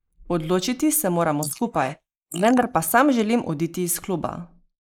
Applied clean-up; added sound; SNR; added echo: neural mask model Resemble Enhance denoiser.